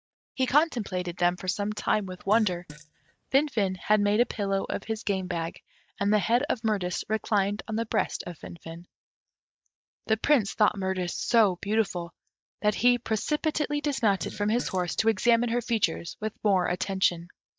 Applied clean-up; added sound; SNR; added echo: neural mask model DeepFilterNet 3.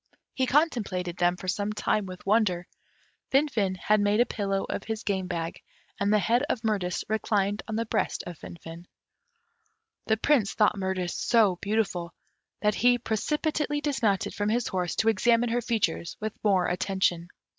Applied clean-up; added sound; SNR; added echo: none; none; none; none.